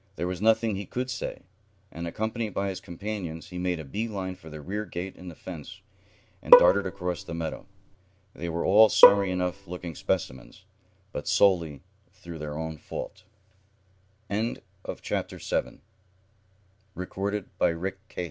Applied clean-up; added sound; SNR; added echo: none; Bowed string instrument; -5 dB; none.